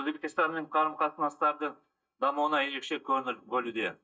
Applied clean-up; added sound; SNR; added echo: neural mask model DeepFilterNet 3.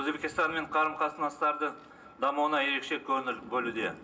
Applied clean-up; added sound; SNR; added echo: none; none; none; none.